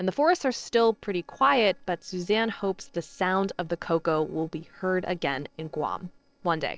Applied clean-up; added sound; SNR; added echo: neural separator model SepFormer DNS4.